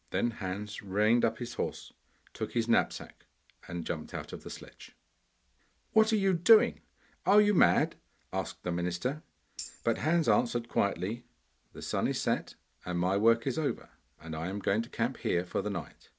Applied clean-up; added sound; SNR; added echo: none; Tambourine; 18 dB; none.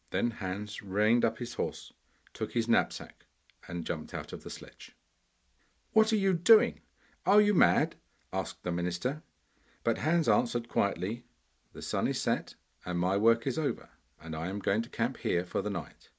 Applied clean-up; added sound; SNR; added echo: none; none; none; none.